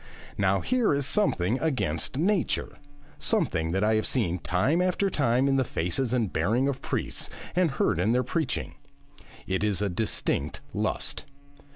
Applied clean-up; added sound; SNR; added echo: none; Buzz; 18 dB; none.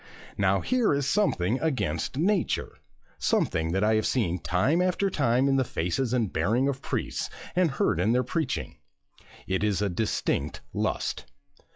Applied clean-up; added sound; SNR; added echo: classical method log-MMSE.